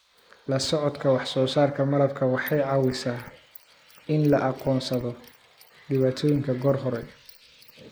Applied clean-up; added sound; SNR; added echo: neural mask model Resemble Enhance denoiser.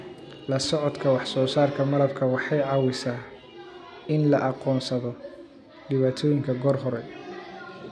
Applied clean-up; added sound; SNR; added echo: none; none; none; none.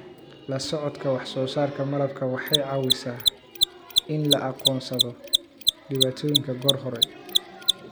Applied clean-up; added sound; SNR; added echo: none; Mechanisms; -1 dB; none.